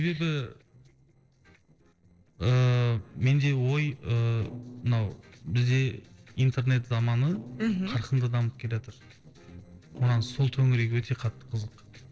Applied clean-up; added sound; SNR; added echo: neural separator model SepFormer DNS4.